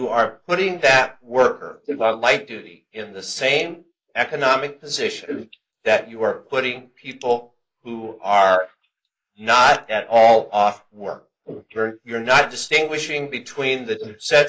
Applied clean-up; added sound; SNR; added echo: neural mask model Resemble Enhance denoiser.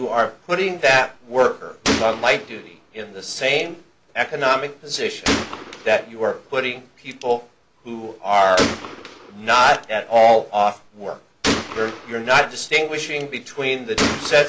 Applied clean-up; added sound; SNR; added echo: none; Gunshot, gunfire; 9 dB; none.